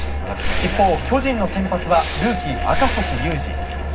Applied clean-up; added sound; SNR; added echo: none; Breathing; 5 dB; reverberation time 0.4 s.